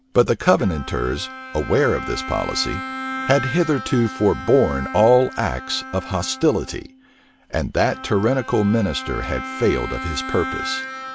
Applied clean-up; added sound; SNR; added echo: none; Bowed string instrument; 11 dB; none.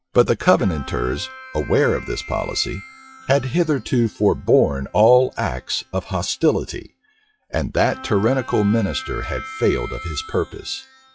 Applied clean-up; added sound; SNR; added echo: classical method log-MMSE.